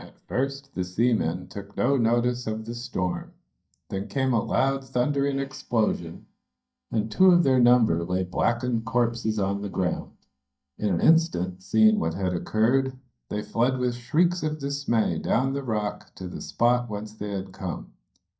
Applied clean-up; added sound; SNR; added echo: neural mask model DeepFilterNet 3.